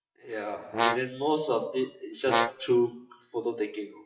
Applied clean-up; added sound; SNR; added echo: classical method WPE with log-MMSE.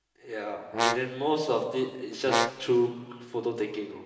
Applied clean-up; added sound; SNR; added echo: none; Brass instrument; 2 dB; reverberation time 1.3 s.